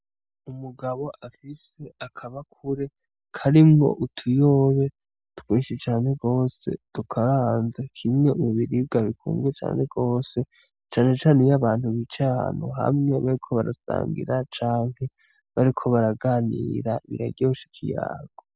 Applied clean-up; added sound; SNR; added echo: none; none; none; none.